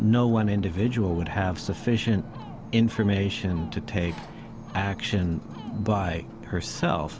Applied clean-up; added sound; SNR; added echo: none; Ocean; 14 dB; none.